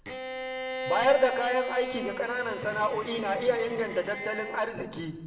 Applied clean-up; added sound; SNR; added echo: none; Bowed string instrument; 7 dB; reverberation time 0.7 s.